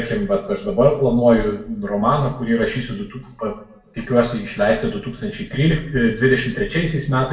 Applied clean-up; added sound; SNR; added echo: none; none; none; reverberation time 0.6 s.